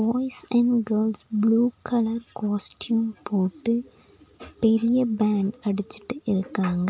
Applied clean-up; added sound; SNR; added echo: none; none; none; none.